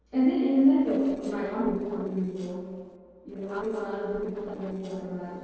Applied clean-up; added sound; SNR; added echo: neural separator model SepFormer DNS4.